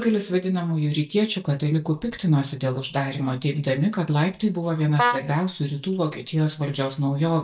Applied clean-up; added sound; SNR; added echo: neural mask model DeepFilterNet 3.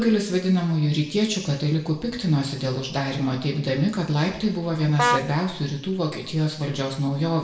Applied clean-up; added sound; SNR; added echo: none; Vehicle horn, car horn, honking; 4 dB; reverberation time 0.8 s.